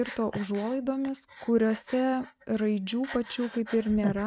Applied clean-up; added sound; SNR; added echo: neural mask model RNNoise.